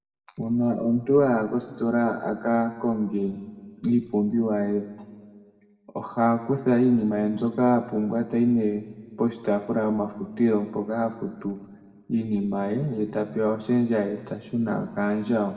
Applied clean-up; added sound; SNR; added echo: none; none; none; reverberation time 1.5 s.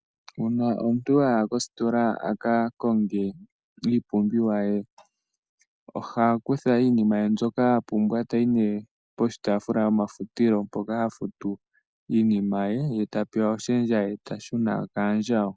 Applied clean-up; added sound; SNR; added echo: none; none; none; none.